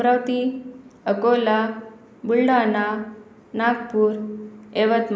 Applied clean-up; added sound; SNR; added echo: none; none; none; none.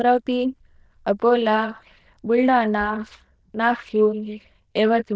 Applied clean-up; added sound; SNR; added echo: neural diffusion model UNIVERSE++.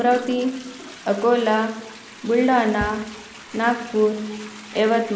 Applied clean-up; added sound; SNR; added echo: none; Toilet flush + Bass drum; 17 dB; none.